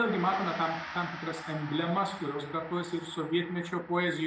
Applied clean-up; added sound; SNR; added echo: none; Gong; 11 dB; none.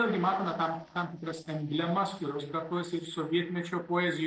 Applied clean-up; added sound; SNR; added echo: neural separator model SepFormer DNS4.